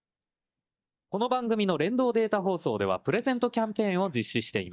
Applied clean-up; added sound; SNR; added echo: neural mask model DeepFilterNet 3.